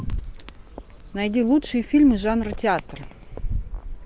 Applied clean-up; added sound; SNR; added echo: none; none; none; none.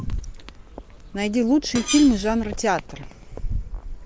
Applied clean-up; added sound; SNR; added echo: none; Screech; 10 dB; none.